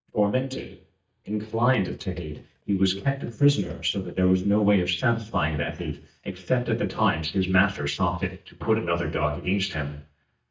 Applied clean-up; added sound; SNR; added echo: neural mask model DeepFilterNet 3.